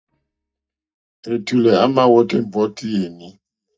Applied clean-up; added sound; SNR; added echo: neural mask model DeepFilterNet 3.